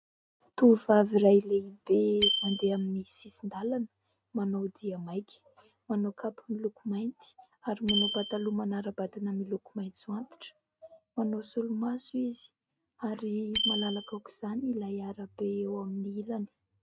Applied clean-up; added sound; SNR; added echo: neural mask model RNNoise.